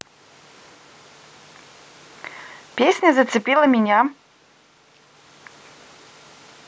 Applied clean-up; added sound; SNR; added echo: none; none; none; none.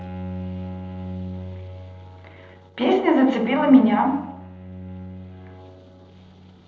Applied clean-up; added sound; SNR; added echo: neural separator model SepFormer DNS4.